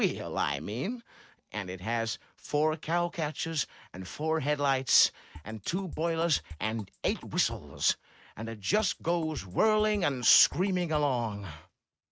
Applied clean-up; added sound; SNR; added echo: neural mask model RNNoise.